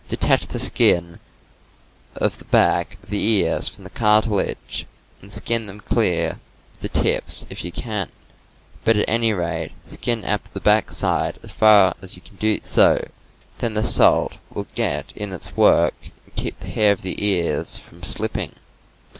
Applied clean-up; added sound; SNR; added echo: none; none; none; none.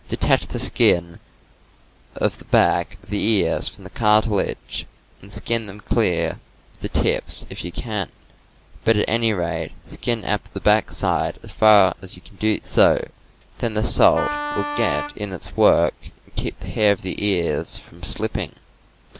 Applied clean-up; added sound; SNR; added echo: none; Wind instrument, woodwind instrument; 6 dB; none.